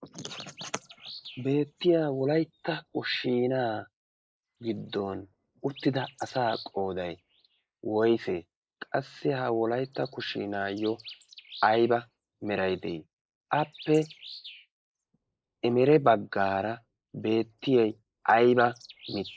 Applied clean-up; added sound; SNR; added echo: neural mask model Resemble Enhance denoiser.